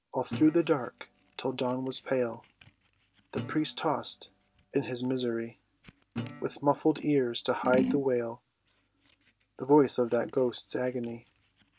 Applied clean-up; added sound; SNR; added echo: none; Scissors + Guitar; 12 dB; none.